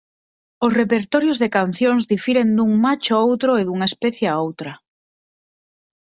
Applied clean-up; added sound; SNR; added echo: none; none; none; none.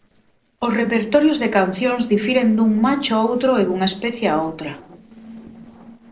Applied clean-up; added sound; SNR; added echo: neural separator model SepFormer DNS4.